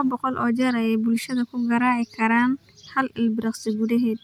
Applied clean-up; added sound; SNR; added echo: none; none; none; none.